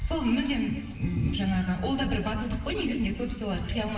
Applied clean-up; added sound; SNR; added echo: none; Vehicle; 19 dB; reverberation time 1.3 s.